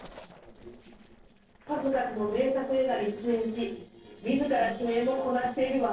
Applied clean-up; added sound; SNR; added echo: neural separator model SepFormer DNS4.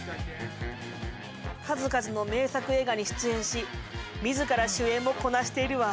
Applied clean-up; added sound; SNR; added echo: none; none; none; none.